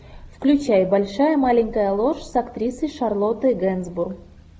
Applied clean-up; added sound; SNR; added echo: none; none; none; none.